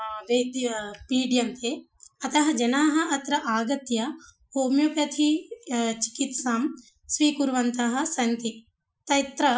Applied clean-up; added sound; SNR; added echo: classical method Wiener filter.